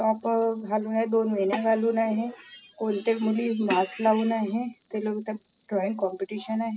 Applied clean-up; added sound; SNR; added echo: none; Insect; 14 dB; none.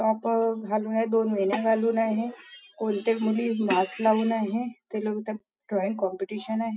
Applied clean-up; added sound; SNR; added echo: none; none; none; none.